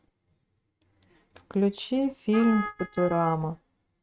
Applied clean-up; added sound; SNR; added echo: neural mask model RNNoise.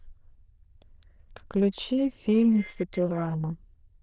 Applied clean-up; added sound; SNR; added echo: neural diffusion model UNIVERSE++.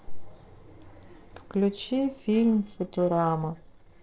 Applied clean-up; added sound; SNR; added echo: neural separator model SepFormer DNS4.